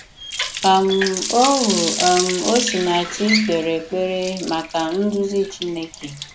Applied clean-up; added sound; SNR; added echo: none; Water tap, faucet; 6 dB; none.